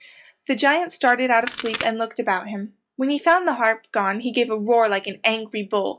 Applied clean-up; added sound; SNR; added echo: classical method log-MMSE.